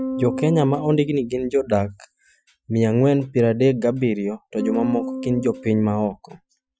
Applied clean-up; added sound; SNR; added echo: classical method Wiener filter.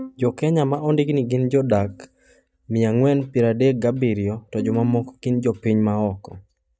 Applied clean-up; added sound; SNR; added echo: neural mask model DeepFilterNet 3.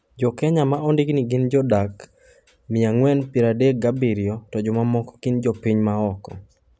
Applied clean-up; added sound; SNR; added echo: none; none; none; none.